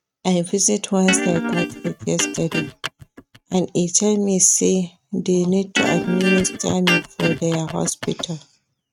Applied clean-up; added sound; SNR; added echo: neural mask model RNNoise.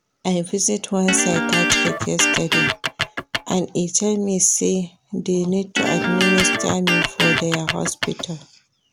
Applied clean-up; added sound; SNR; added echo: none; Electric guitar; -1 dB; none.